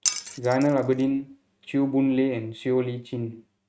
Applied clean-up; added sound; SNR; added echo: neural mask model RNNoise.